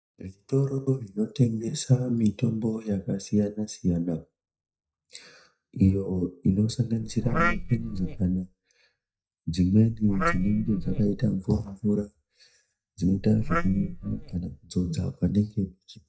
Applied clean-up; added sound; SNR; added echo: neural mask model DeepFilterNet 3.